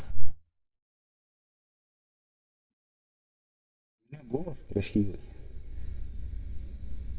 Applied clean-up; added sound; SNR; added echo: neural mask model DeepFilterNet 3.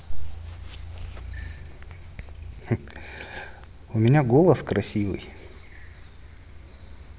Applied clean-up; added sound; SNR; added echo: none; none; none; none.